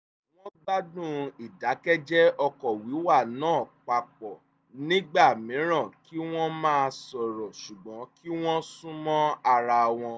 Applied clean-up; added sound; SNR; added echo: none; none; none; none.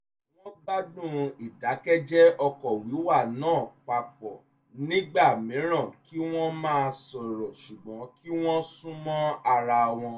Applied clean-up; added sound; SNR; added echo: none; none; none; reverberation time 0.2 s.